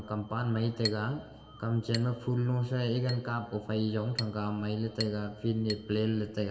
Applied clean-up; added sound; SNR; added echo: none; Chink, clink; 15 dB; reverberation time 1.7 s.